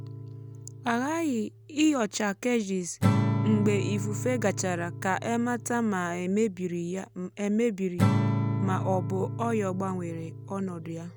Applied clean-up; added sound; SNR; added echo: none; Acoustic guitar / Strum; 3 dB; none.